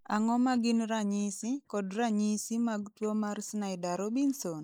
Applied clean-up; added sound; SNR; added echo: neural mask model Resemble Enhance denoiser.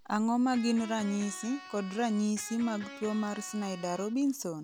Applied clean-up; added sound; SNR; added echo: none; Electric guitar; 16 dB; none.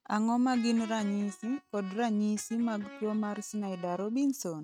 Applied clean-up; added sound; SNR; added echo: neural mask model RNNoise.